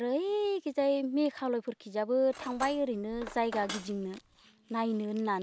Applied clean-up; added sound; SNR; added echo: none; Cutlery, silverware; 14 dB; none.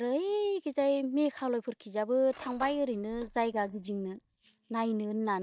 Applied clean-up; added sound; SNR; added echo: neural mask model DeepFilterNet 3.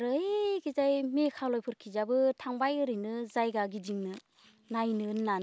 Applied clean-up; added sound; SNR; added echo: none; none; none; none.